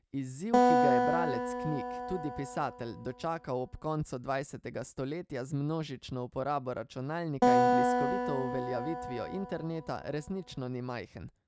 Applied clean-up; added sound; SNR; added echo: none; Acoustic guitar; -5 dB; none.